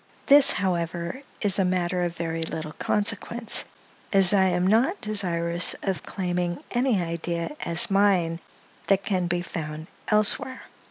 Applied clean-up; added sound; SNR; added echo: none; none; none; none.